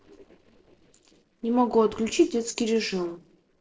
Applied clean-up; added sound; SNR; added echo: neural separator model SepFormer DNS4.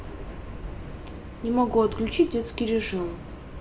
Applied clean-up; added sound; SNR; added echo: none; Subway, metro, underground; 10 dB; reverberation time 0.7 s.